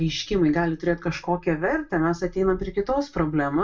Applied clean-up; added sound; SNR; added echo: none; none; none; reverberation time 0.2 s.